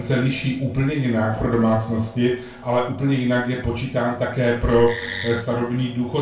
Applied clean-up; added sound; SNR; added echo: none; Wood; 9 dB; reverberation time 0.3 s.